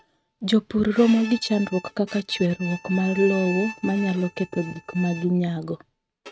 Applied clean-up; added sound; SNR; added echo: neural mask model RNNoise.